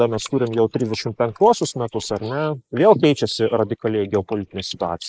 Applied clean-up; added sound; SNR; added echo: neural mask model Resemble Enhance denoiser.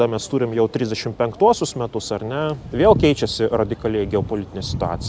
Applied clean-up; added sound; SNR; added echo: none; none; none; none.